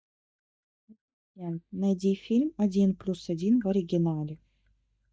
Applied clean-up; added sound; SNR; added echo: neural mask model DeepFilterNet 3.